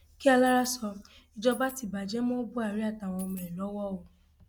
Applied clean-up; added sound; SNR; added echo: none; Coin (dropping); 18 dB; none.